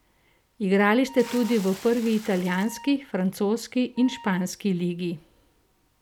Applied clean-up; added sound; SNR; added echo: none; Water / Splash, splatter + Wind instrument, woodwind instrument; 18 dB; none.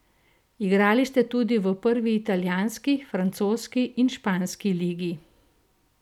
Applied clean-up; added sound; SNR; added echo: none; none; none; none.